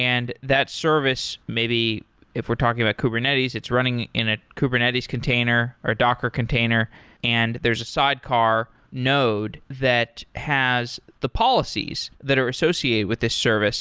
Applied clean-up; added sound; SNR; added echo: none; none; none; none.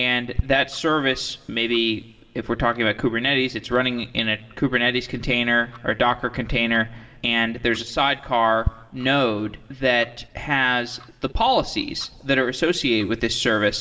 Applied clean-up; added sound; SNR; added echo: neural separator model SepFormer DNS4.